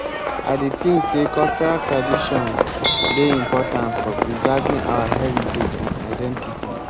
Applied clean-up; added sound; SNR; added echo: none; Livestock, farm animals, working animals; -1 dB; none.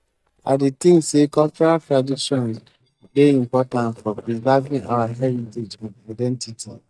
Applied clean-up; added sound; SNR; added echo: neural mask model DeepFilterNet 3.